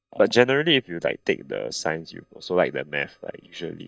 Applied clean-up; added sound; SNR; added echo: neural mask model DeepFilterNet 3.